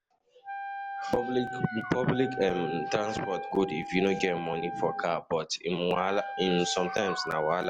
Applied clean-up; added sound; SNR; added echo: none; Wind instrument, woodwind instrument; 8 dB; none.